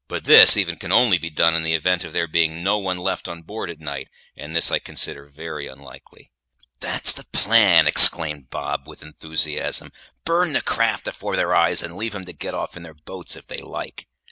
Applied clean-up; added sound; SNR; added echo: none; none; none; none.